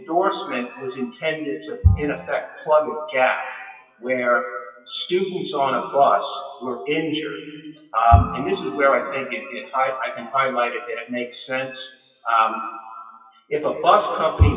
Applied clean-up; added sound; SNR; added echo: classical method WPE with log-MMSE.